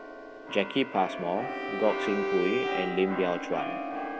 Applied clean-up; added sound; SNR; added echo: none; Keyboard (musical) + Bowed string instrument; 3 dB; none.